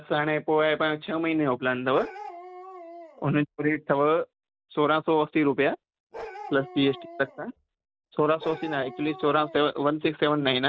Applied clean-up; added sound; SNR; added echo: none; Bark; 16 dB; none.